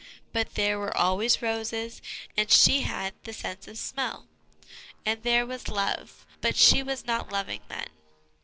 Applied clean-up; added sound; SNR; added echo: neural separator model SepFormer DNS4.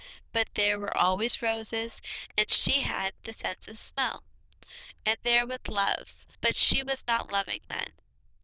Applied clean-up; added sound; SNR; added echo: neural diffusion model UNIVERSE++.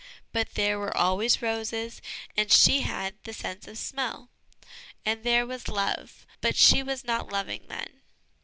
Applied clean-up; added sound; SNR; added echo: none; none; none; none.